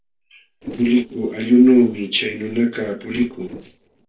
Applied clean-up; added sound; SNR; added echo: neural separator model SepFormer DNS4.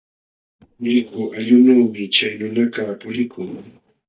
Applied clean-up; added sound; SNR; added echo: neural mask model DeepFilterNet 3.